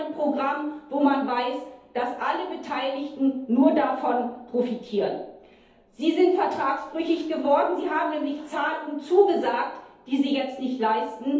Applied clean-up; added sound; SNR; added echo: none; none; none; reverberation time 2.2 s.